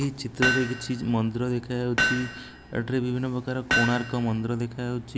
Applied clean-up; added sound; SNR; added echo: none; Hammer; 3 dB; none.